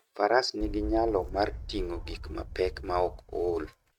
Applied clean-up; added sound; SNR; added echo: neural mask model RNNoise.